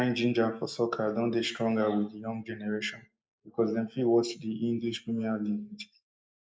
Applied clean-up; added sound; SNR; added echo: neural mask model Resemble Enhance denoiser.